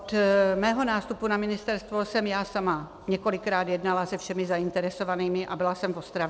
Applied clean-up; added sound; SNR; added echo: none; none; none; none.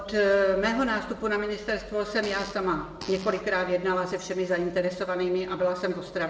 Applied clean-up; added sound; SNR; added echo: none; Fart; 19 dB; reverberation time 0.8 s.